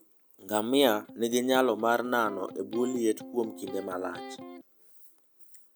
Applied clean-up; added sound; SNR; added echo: none; Electric guitar; 14 dB; none.